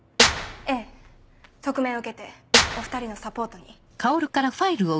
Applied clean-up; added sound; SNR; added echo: none; Clapping / Drum kit; 0 dB; none.